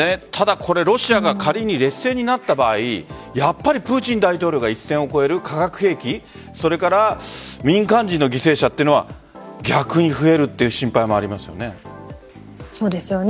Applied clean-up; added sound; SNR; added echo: none; none; none; none.